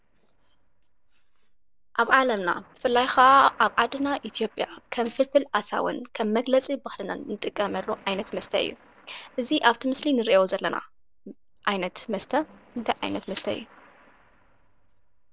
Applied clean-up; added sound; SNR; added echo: neural separator model SepFormer DNS4.